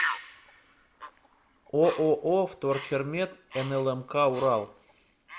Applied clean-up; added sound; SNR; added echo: none; Bird; 11 dB; none.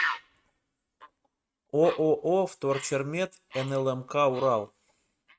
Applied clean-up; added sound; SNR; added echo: neural mask model RNNoise.